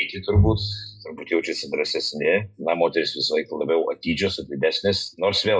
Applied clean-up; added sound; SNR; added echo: classical method WPE with log-MMSE.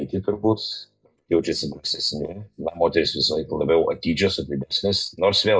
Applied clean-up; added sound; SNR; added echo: neural mask model DeepFilterNet 3.